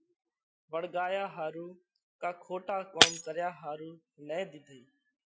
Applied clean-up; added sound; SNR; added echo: classical method Wiener filter.